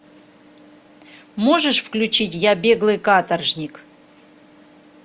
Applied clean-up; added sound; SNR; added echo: none; none; none; none.